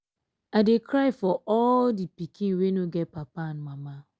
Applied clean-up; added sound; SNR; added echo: none; none; none; none.